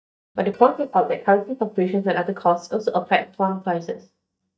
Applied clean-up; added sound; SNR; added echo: neural mask model DeepFilterNet 3.